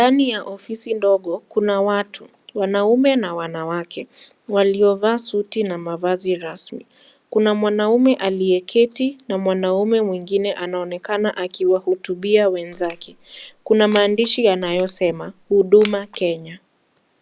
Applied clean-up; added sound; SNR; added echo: none; Crushing; 19 dB; none.